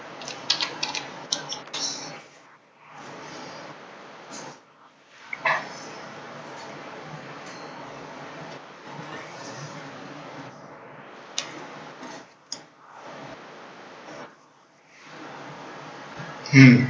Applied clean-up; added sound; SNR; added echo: none; none; none; none.